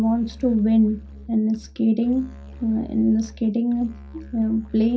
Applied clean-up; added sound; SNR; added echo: none; Musical instrument; 18 dB; reverberation time 0.3 s.